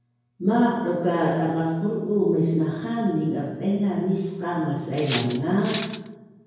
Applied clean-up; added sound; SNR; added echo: none; Cutlery, silverware; 11 dB; reverberation time 1.0 s.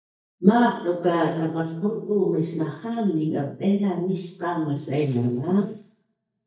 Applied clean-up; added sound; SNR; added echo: neural mask model DeepFilterNet 3.